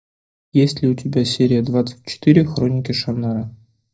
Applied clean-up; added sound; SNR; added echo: neural mask model DeepFilterNet 3.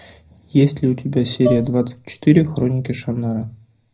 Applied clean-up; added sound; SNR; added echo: none; Dishes, pots, and pans; 8 dB; reverberation time 0.5 s.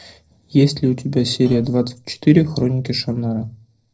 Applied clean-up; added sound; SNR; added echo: neural separator model SepFormer DNS4.